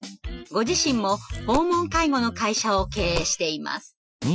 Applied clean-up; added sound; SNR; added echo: classical method Wiener filter.